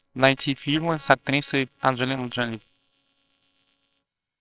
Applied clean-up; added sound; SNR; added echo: neural separator model SepFormer WHAMR!.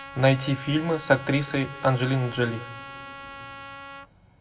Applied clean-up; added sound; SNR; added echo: none; Trumpet; 15 dB; reverberation time 1.4 s.